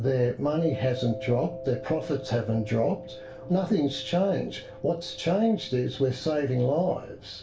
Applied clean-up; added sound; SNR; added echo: none; Mallet percussion; 15 dB; reverberation time 0.3 s.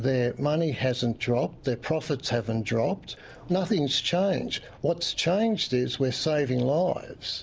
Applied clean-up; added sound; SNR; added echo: none; none; none; none.